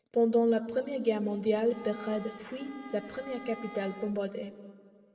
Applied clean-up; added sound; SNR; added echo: none; Bowed string instrument; 18 dB; reverberation time 1.5 s.